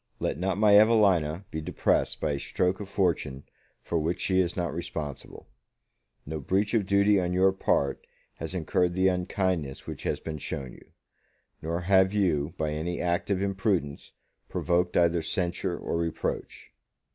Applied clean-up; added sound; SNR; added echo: none; none; none; none.